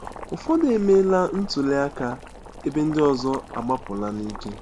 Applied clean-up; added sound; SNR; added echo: none; Boiling; 15 dB; none.